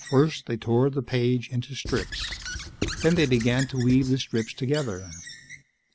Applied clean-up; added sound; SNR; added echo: none; Squeak / Writing; 12 dB; none.